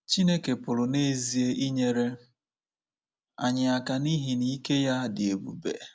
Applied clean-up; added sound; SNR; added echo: none; none; none; none.